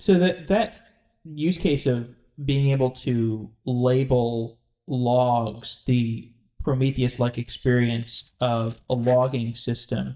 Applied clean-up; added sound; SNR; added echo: neural mask model DeepFilterNet 3.